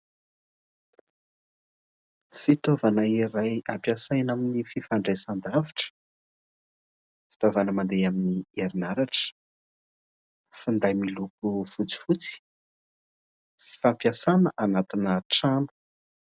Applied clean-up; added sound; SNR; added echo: none; none; none; none.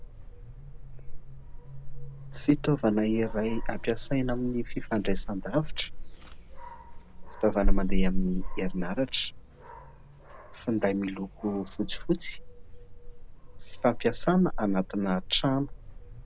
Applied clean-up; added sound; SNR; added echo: none; Dog; 0 dB; none.